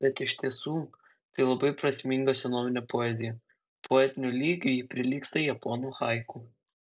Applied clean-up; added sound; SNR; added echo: none; none; none; none.